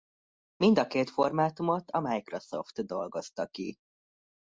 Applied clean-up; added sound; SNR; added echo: none; none; none; none.